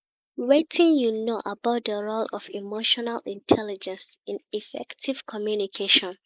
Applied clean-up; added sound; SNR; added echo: neural mask model Resemble Enhance denoiser.